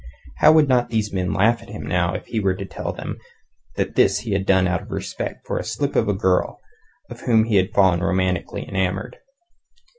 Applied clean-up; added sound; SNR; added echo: none; none; none; none.